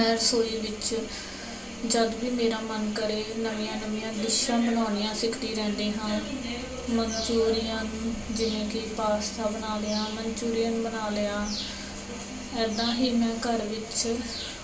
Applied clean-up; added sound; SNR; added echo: none; Bus; 15 dB; reverberation time 0.3 s.